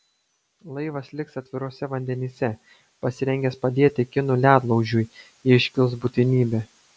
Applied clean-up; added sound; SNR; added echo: none; none; none; none.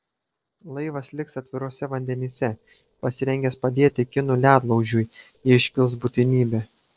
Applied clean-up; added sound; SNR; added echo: neural separator model SepFormer DNS4.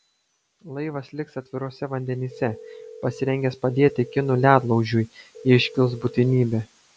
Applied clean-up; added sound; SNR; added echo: none; Telephone; 17 dB; none.